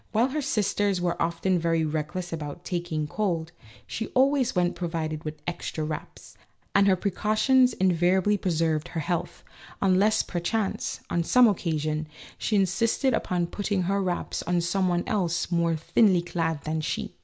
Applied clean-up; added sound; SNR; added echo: none; none; none; none.